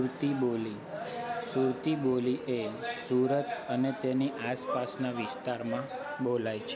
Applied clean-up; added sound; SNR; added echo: none; none; none; none.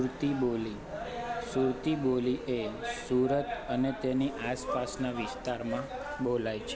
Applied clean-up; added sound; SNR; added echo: none; Stream / Bird; 20 dB; none.